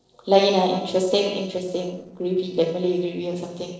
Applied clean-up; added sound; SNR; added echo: neural separator model SepFormer DNS4.